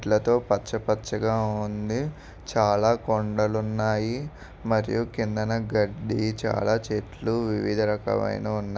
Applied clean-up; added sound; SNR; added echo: none; none; none; none.